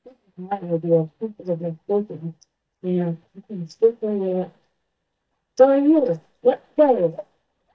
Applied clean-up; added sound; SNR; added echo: neural mask model DeepFilterNet 3.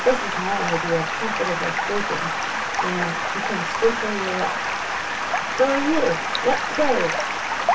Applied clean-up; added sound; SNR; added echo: none; Stream; 0 dB; reverberation time 0.2 s.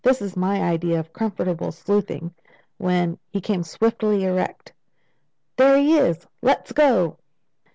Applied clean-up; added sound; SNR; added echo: none; none; none; none.